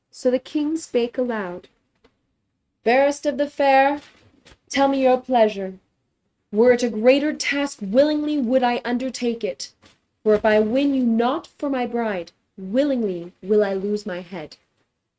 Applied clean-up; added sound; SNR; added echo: neural mask model RNNoise.